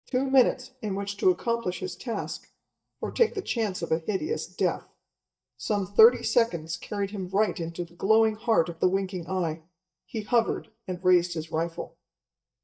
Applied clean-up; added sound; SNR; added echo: neural mask model DeepFilterNet 3.